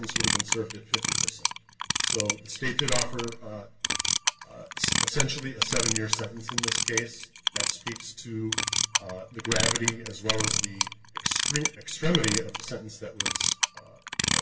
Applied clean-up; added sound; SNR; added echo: none; Clock; -4 dB; reverberation time 0.1 s.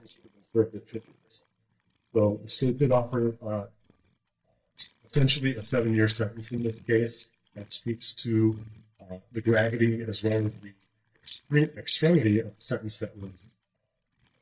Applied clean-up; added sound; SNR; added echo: neural mask model DeepFilterNet 3.